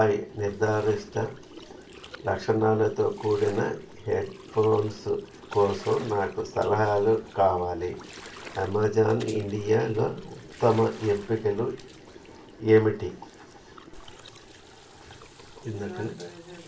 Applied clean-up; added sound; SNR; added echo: none; Gurgling; 19 dB; reverberation time 0.3 s.